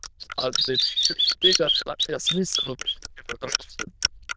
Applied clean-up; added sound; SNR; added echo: neural diffusion model UNIVERSE++.